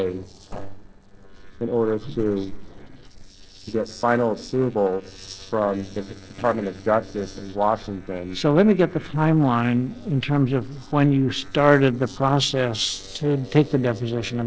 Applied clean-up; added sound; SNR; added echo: neural separator model SepFormer DNS4.